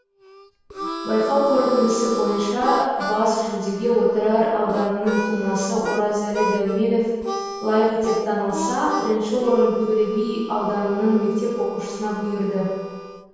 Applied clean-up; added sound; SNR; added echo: none; Harmonica; 10 dB; reverberation time 1.2 s.